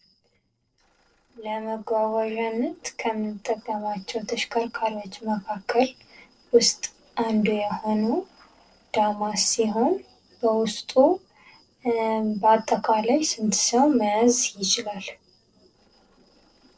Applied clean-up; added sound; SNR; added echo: neural separator model SepFormer DNS4.